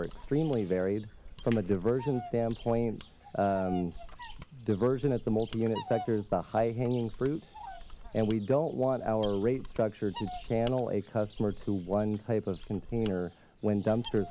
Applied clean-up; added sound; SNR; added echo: none; Bird vocalization, bird call, bird song + Mechanisms; 14 dB; none.